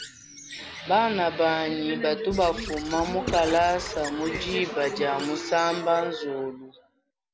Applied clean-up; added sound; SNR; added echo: none; Squeak / Writing; 15 dB; none.